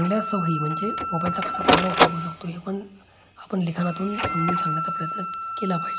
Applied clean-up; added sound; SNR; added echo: none; Wind instrument, woodwind instrument + Printer; -2 dB; none.